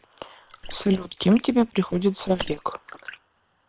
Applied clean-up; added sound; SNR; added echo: neural separator model SepFormer WHAM!.